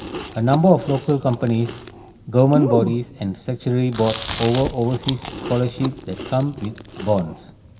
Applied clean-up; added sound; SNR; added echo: none; Chewing, mastication; 10 dB; reverberation time 0.7 s.